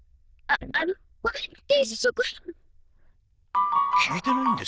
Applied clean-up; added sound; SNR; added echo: neural diffusion model UNIVERSE++.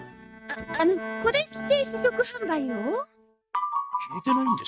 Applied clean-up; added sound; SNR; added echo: neural mask model RNNoise.